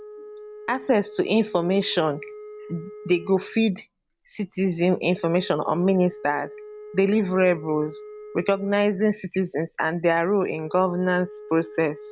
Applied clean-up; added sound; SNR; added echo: none; Wind instrument, woodwind instrument; 17 dB; none.